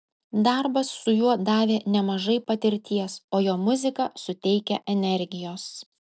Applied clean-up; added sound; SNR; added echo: none; none; none; none.